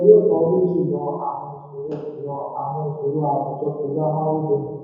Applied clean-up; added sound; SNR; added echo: none; none; none; reverberation time 1.2 s.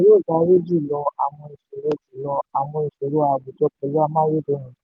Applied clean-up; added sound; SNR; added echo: none; none; none; none.